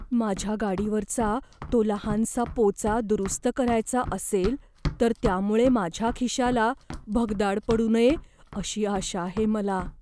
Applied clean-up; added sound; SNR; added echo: none; Run; 13 dB; none.